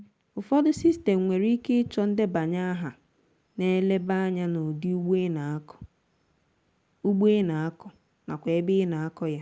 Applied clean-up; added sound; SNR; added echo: none; none; none; none.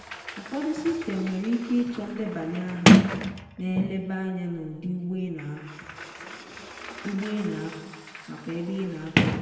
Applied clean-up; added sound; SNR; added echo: none; Sliding door; -3 dB; reverberation time 1.2 s.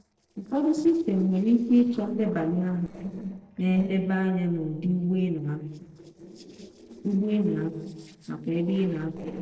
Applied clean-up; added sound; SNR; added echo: neural separator model SepFormer DNS4.